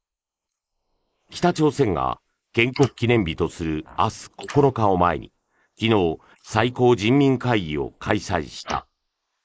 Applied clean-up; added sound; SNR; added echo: neural mask model Resemble Enhance denoiser.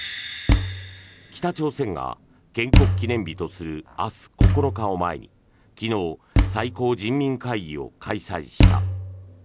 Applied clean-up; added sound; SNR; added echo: none; Thump, thud; -4 dB; none.